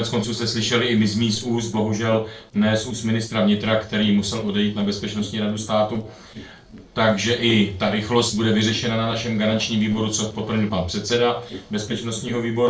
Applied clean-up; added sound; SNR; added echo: neural separator model SepFormer DNS4.